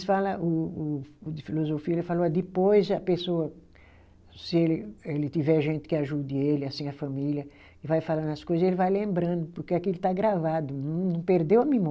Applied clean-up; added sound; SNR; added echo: none; none; none; none.